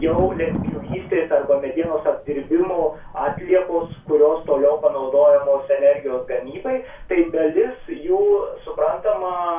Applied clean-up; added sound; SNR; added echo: none; Thunder; 15 dB; reverberation time 0.3 s.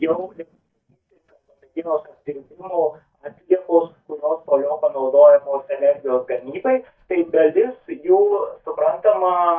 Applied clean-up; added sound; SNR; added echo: neural mask model DeepFilterNet 3.